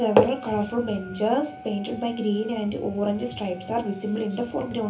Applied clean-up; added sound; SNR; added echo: none; Wind instrument, woodwind instrument; 19 dB; reverberation time 0.3 s.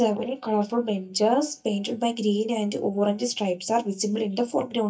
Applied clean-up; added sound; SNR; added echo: neural mask model DeepFilterNet 3.